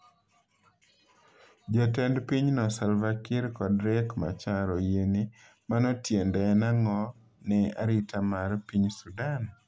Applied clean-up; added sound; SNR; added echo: none; none; none; none.